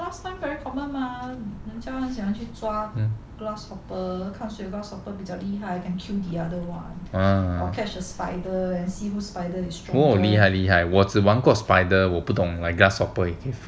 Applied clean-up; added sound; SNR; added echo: none; Water / Splash, splatter; 18 dB; none.